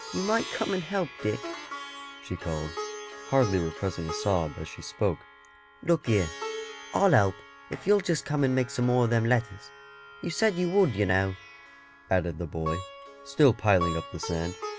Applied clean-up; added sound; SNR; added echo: none; Plucked string instrument; 12 dB; none.